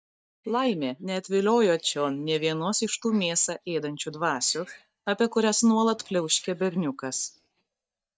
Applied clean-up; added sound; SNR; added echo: neural mask model DeepFilterNet 3.